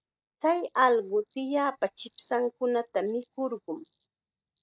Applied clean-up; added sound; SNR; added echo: neural mask model DeepFilterNet 3.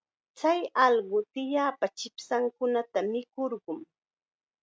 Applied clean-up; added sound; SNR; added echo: none; none; none; none.